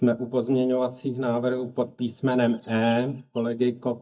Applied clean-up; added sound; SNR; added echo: neural mask model DeepFilterNet 3.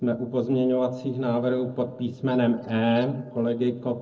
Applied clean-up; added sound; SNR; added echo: neural separator model SepFormer DNS4.